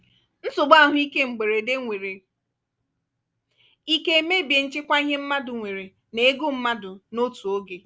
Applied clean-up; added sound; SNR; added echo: none; none; none; none.